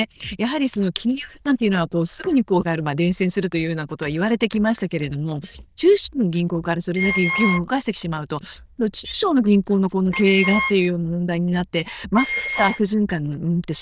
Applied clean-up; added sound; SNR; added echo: neural diffusion model UNIVERSE++.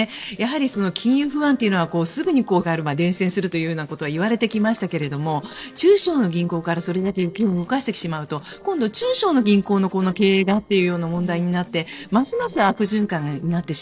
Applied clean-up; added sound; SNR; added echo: neural separator model SepFormer DNS4.